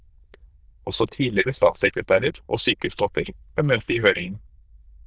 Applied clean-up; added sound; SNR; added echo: neural diffusion model UNIVERSE++.